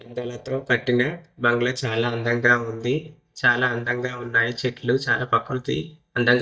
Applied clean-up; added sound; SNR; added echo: neural mask model DeepFilterNet 3.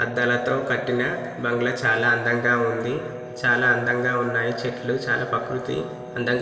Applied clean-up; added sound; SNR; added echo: none; Brass instrument; 15 dB; reverberation time 2.5 s.